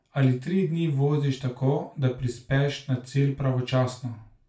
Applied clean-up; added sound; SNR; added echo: none; none; none; reverberation time 0.3 s.